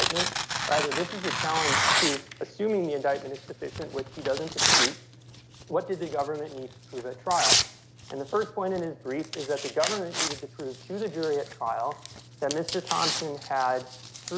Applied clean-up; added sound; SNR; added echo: none; Tearing; 0 dB; none.